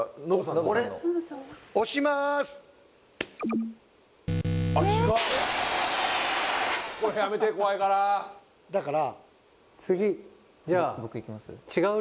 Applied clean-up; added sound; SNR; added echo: none; none; none; none.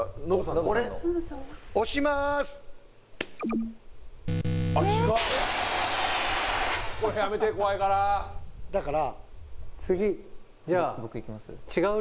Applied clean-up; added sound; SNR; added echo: none; Walk, footsteps; 9 dB; none.